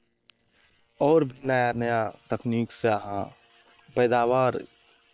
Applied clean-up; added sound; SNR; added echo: neural separator model SepFormer WHAM!.